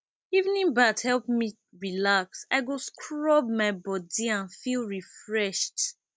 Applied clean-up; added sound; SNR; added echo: none; none; none; none.